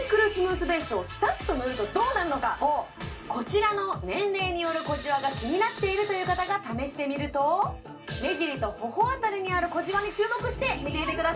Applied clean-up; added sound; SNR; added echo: none; Camera; 16 dB; reverberation time 0.2 s.